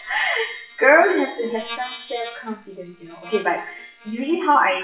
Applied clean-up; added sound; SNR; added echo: classical method WPE with log-MMSE.